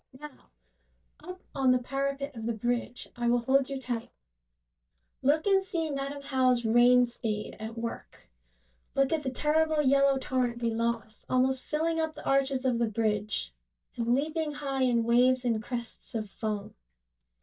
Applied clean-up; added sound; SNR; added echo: neural mask model DeepFilterNet 3.